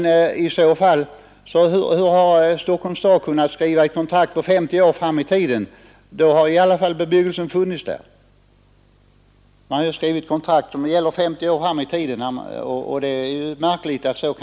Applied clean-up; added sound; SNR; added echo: none; none; none; none.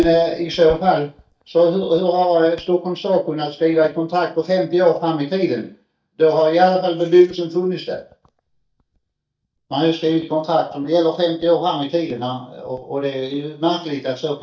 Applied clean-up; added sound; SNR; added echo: neural mask model DeepFilterNet 3.